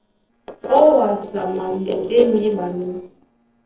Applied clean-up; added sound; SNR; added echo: neural separator model SepFormer DNS4.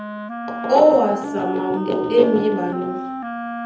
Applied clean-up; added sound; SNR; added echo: none; Wind instrument, woodwind instrument; 8 dB; reverberation time 0.7 s.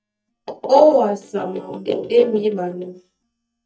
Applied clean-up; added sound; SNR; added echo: neural mask model DeepFilterNet 3.